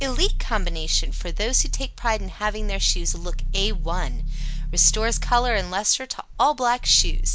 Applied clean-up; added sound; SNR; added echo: none; Growling; 0 dB; none.